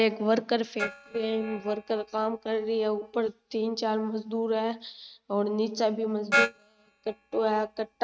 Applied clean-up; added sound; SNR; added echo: neural mask model RNNoise.